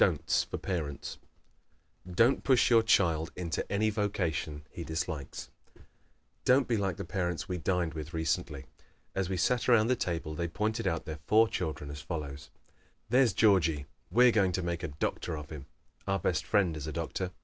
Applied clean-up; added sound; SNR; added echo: none; none; none; none.